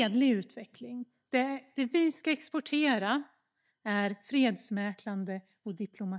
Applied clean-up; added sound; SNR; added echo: neural mask model DeepFilterNet 3.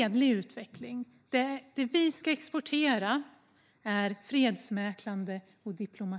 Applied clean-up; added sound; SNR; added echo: neural mask model Resemble Enhance denoiser.